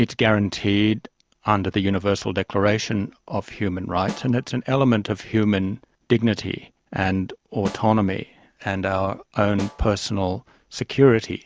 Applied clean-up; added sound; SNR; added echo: none; Snare drum; 15 dB; none.